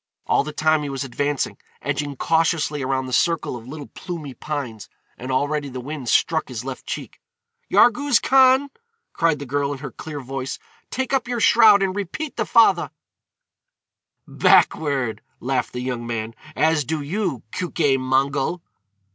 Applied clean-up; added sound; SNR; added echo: none; none; none; none.